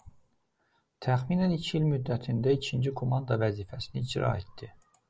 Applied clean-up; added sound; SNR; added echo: none; none; none; none.